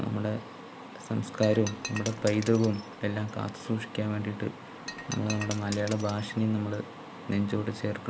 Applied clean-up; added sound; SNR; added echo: none; Shatter; 14 dB; none.